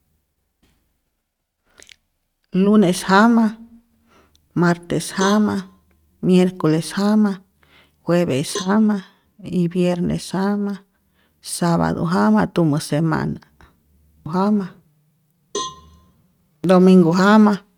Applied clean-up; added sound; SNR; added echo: neural mask model RNNoise.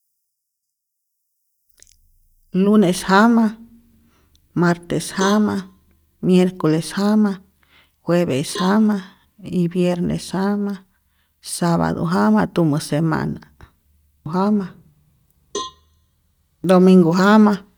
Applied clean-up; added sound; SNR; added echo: neural mask model DeepFilterNet 3.